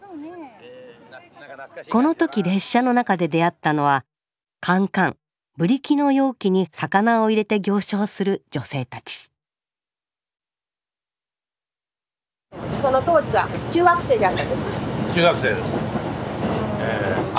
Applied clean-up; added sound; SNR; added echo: none; none; none; none.